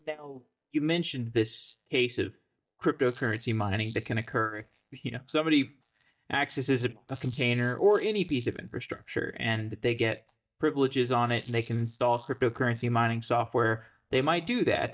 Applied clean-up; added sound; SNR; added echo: neural mask model DeepFilterNet 3.